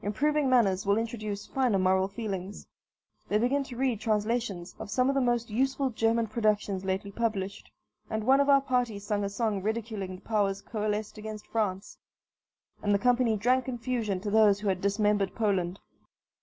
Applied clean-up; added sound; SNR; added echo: none; none; none; none.